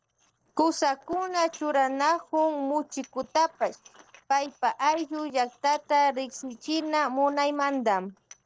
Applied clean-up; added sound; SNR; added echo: neural separator model SepFormer DNS4.